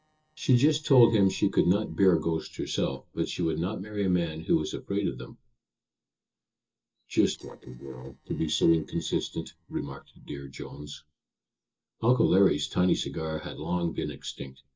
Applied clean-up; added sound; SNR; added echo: neural separator model SepFormer DNS4.